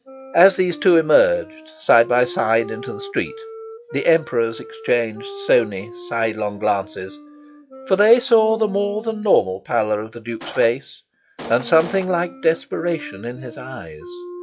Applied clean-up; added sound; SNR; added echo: classical method log-MMSE.